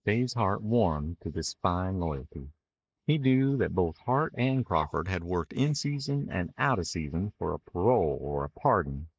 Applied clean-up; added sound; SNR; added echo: neural mask model Resemble Enhance denoiser.